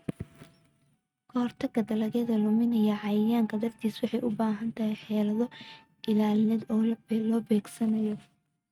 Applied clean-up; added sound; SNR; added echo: neural mask model RNNoise.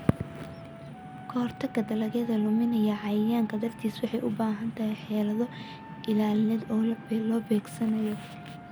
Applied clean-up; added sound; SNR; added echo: none; Bowed string instrument + Wind instrument, woodwind instrument; 19 dB; none.